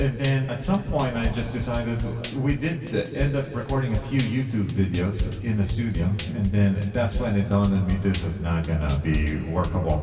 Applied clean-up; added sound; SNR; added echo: none; Drum / Drum kit; 10 dB; reverberation time 2.6 s.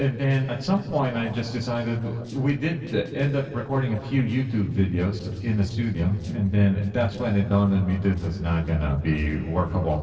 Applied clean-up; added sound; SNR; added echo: neural separator model SepFormer DNS4.